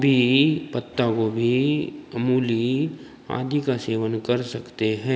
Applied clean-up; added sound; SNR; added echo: none; none; none; none.